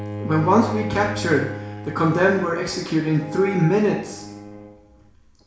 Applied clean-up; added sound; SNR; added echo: none; Bowed string instrument; 10 dB; reverberation time 0.7 s.